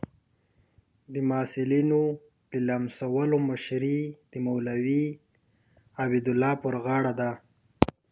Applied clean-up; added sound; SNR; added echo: none; none; none; none.